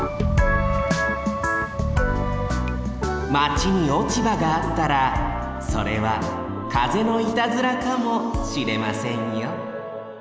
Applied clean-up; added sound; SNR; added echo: none; none; none; none.